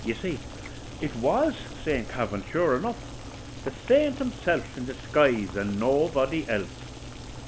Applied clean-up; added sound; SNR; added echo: none; Boiling; 12 dB; none.